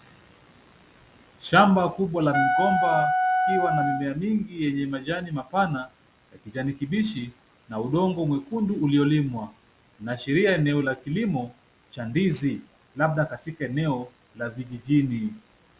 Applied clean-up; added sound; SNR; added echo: none; Wind instrument, woodwind instrument; -2 dB; none.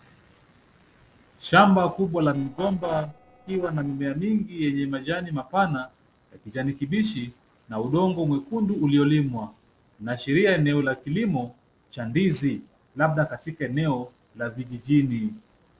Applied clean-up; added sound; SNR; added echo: neural separator model SepFormer DNS4.